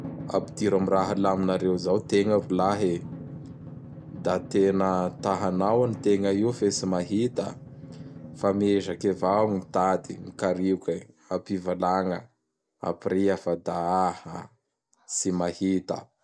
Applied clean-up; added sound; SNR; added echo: none; Drum; 16 dB; none.